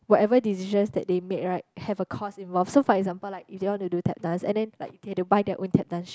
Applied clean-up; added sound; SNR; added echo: none; none; none; none.